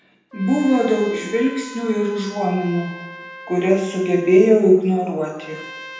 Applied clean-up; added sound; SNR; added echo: none; Trumpet; 18 dB; reverberation time 0.9 s.